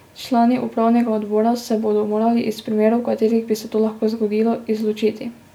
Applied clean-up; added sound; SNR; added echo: none; none; none; none.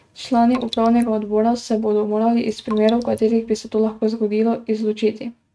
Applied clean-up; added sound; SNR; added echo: neural mask model RNNoise.